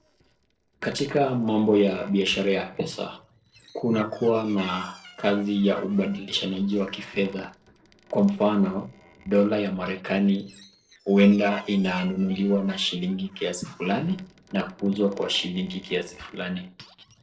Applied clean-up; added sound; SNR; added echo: neural separator model SepFormer DNS4.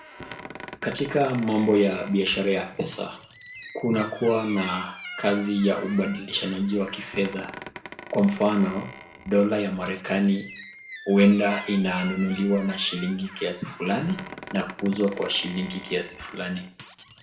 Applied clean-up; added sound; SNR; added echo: none; Squeak; 15 dB; reverberation time 0.4 s.